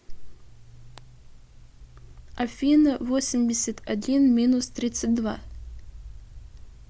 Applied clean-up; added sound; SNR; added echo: none; none; none; none.